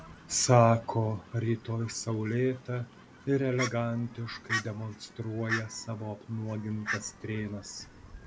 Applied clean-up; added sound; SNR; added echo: none; Fowl; 12 dB; none.